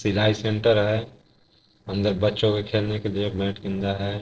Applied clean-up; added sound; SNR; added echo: neural separator model SepFormer DNS4.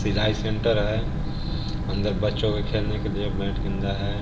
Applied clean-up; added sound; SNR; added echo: none; Boat, Water vehicle; -1 dB; reverberation time 1.0 s.